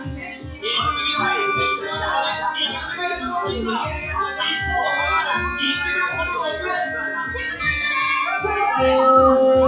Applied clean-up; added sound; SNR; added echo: classical method WPE with log-MMSE.